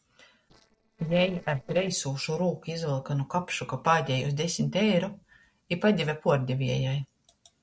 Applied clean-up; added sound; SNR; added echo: neural separator model SepFormer DNS4.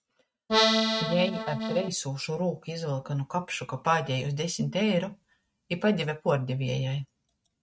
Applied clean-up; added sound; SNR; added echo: neural mask model RNNoise.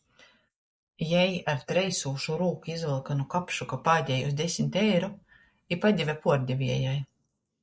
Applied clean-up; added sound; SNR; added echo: neural mask model Resemble Enhance denoiser.